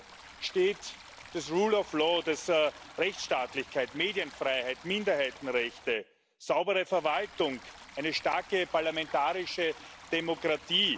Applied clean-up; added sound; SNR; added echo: none; Stream; 19 dB; none.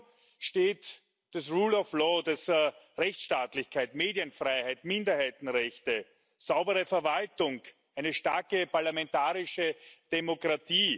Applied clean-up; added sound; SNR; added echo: none; none; none; none.